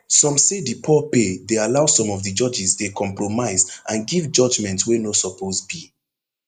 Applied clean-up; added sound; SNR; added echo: neural mask model Resemble Enhance denoiser.